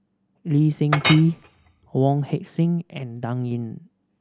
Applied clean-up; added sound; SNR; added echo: none; Chink, clink; 6 dB; none.